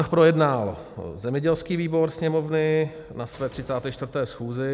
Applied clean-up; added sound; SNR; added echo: none; none; none; none.